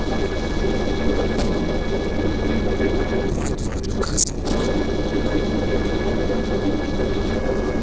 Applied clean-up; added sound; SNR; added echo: neural separator model SepFormer DNS4.